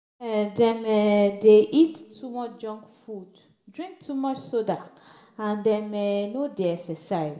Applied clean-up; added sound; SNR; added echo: none; none; none; reverberation time 0.9 s.